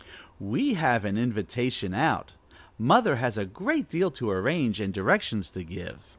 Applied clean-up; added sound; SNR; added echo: none; none; none; none.